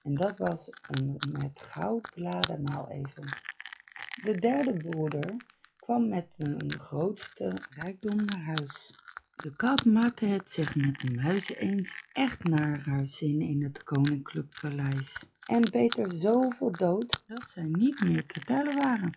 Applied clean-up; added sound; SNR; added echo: classical method log-MMSE.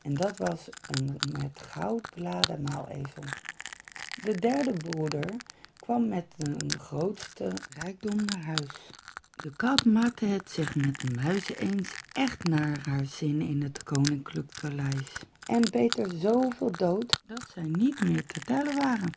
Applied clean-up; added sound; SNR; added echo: none; Crushing; 10 dB; none.